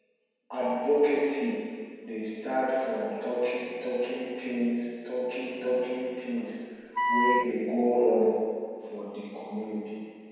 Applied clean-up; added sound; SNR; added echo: none; Wind instrument, woodwind instrument; -3 dB; reverberation time 1.9 s.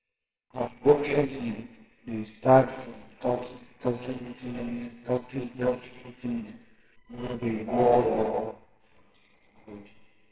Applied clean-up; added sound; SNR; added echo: neural separator model SepFormer WHAMR!.